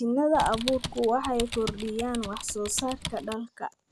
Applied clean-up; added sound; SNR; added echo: none; Typing; 9 dB; none.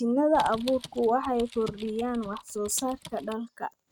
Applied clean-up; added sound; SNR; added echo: neural mask model RNNoise.